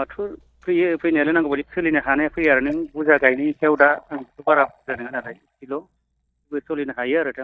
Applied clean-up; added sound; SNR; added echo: neural mask model DeepFilterNet 3.